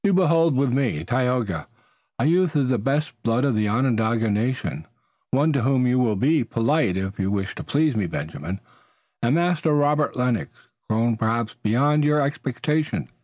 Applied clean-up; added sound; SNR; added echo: none; none; none; none.